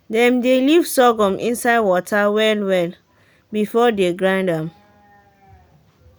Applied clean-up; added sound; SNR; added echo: none; none; none; none.